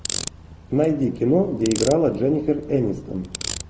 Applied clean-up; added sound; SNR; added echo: none; Ratchet, pawl; 12 dB; none.